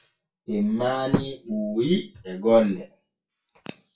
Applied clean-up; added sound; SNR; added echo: classical method WPE with log-MMSE.